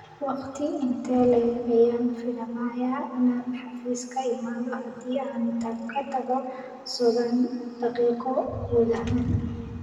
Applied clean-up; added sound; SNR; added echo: none; none; none; reverberation time 2.0 s.